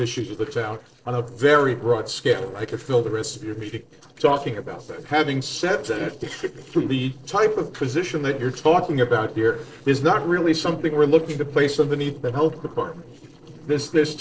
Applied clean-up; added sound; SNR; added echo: neural separator model SepFormer DNS4.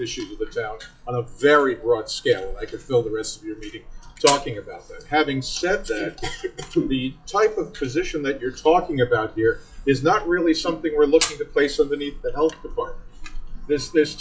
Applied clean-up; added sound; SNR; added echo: classical method WPE with log-MMSE.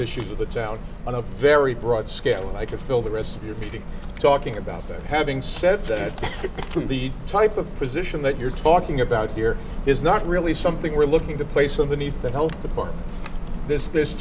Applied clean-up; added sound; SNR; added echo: none; none; none; none.